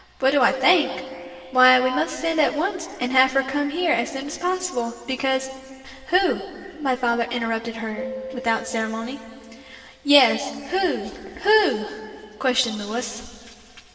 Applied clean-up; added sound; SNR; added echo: none; Piano; 16 dB; reverberation time 2.6 s.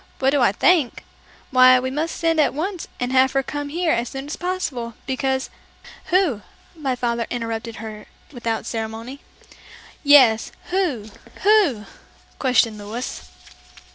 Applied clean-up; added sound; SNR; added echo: none; none; none; none.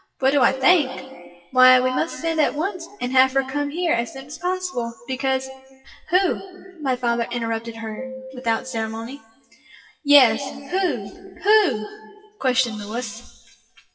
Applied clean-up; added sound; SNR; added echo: classical method WPE with log-MMSE.